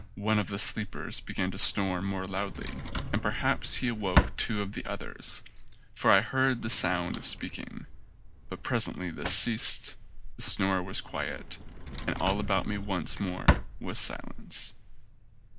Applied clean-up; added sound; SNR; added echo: none; Drawer open or close; 5 dB; none.